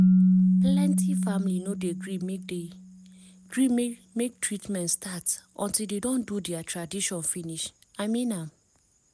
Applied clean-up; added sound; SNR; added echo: none; Keyboard (musical); -2 dB; none.